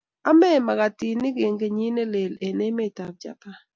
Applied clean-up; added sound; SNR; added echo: none; none; none; none.